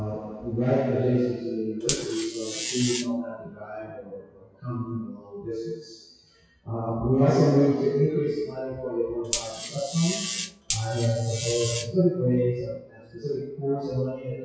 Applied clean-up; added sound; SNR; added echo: classical method WPE with log-MMSE.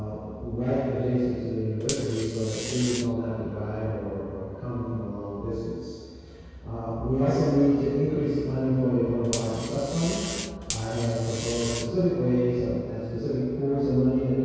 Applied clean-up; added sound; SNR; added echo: none; Buzz; 10 dB; reverberation time 2.0 s.